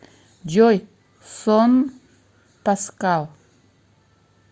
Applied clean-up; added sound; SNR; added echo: none; none; none; none.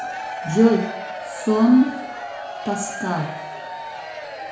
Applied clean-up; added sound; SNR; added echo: none; Crowd / Cheering; 9 dB; reverberation time 0.6 s.